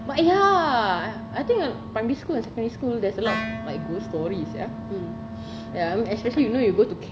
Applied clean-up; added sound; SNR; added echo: none; Wind instrument, woodwind instrument; 12 dB; none.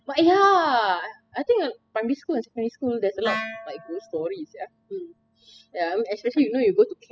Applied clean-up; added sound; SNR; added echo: classical method spectral subtraction.